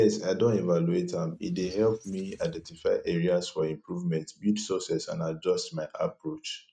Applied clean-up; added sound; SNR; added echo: neural mask model RNNoise.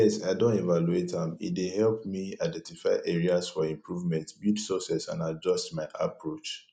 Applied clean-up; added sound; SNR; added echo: none; none; none; none.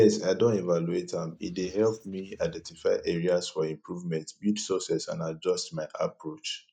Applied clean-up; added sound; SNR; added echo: neural mask model DeepFilterNet 3.